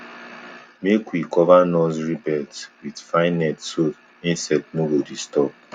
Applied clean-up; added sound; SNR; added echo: none; none; none; none.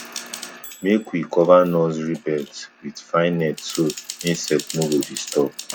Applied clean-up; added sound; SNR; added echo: none; Typing; 15 dB; none.